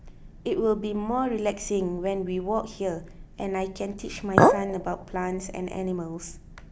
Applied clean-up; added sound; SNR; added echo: none; Chink, clink; -4 dB; none.